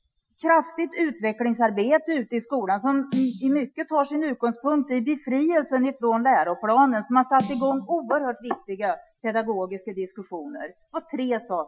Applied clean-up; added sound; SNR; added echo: classical method Wiener filter.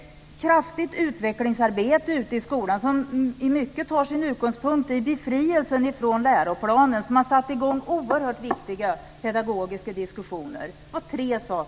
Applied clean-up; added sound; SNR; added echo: none; none; none; none.